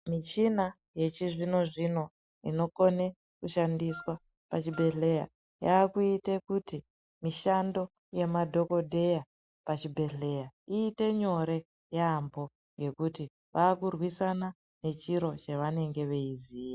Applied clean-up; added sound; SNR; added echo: classical method Wiener filter.